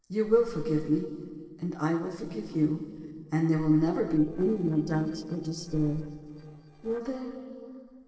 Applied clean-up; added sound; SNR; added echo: neural separator model SepFormer DNS4.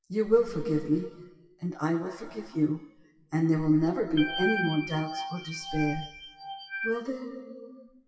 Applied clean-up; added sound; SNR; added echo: classical method WPE with log-MMSE.